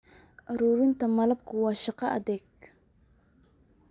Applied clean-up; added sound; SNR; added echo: none; none; none; none.